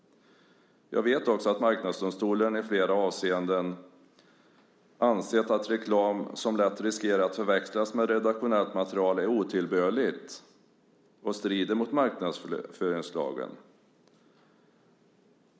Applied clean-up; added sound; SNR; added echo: none; none; none; none.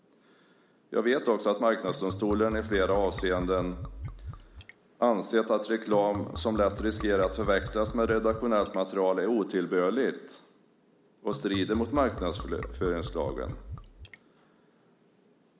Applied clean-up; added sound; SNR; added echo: none; Liquid; 11 dB; none.